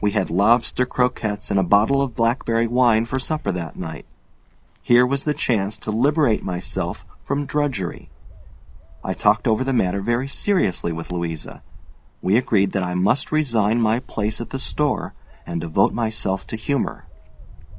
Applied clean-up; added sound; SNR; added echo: none; Bird; 16 dB; none.